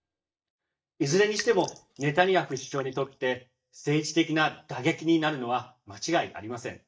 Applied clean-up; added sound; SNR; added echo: neural mask model DeepFilterNet 3.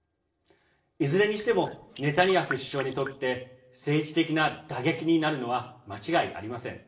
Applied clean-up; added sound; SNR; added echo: neural separator model SepFormer DNS4.